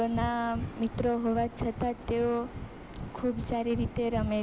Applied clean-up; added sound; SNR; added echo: none; Breathing; 9 dB; none.